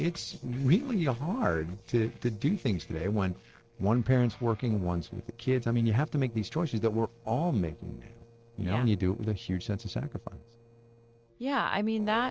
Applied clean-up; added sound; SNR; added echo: neural separator model SepFormer DNS4.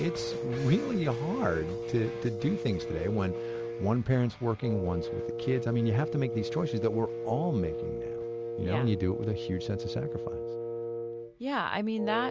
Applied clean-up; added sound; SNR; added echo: none; Wind instrument, woodwind instrument; 5 dB; none.